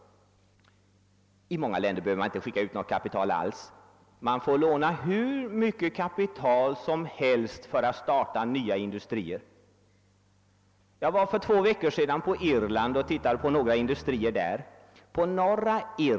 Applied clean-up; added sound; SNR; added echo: none; Bowed string instrument; 17 dB; none.